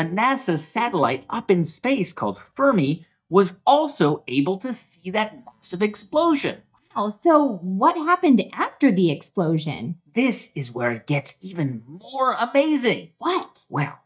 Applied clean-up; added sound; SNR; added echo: neural mask model DeepFilterNet 3.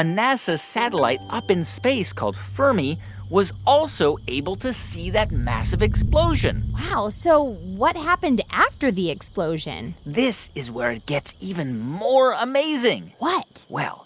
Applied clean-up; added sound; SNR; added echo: none; none; none; none.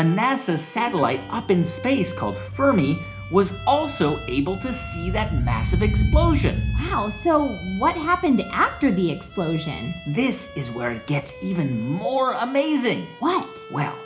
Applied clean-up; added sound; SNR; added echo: none; Bowed string instrument; 17 dB; reverberation time 0.4 s.